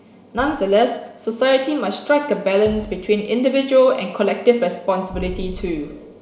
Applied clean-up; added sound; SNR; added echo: none; Thump, thud; 19 dB; reverberation time 1.2 s.